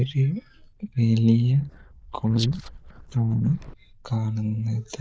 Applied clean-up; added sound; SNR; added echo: neural diffusion model UNIVERSE++.